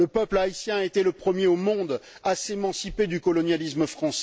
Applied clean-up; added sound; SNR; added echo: none; none; none; none.